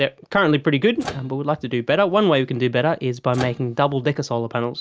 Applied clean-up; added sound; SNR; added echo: none; Microwave oven; 16 dB; none.